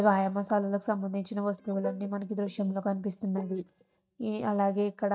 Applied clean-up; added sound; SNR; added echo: neural mask model DeepFilterNet 3.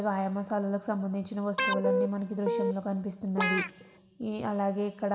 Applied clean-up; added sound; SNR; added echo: none; Guitar; 0 dB; reverberation time 1.3 s.